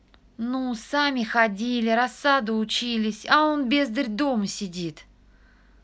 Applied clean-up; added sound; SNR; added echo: none; none; none; none.